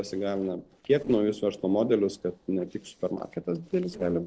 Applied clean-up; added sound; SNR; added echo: neural separator model SepFormer DNS4.